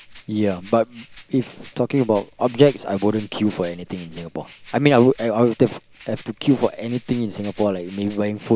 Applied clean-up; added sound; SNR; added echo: none; Rattle (instrument); 9 dB; none.